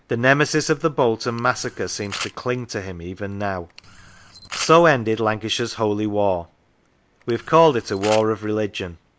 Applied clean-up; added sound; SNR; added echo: none; Camera; 14 dB; none.